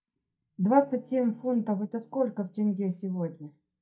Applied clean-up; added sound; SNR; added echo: neural mask model DeepFilterNet 3.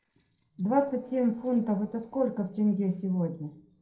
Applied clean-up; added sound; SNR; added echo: neural separator model SepFormer DNS4.